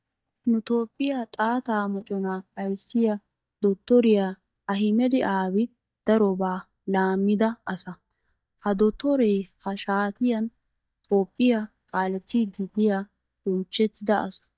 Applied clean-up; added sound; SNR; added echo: neural mask model DeepFilterNet 3.